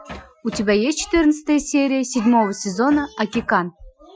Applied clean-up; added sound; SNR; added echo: classical method Wiener filter.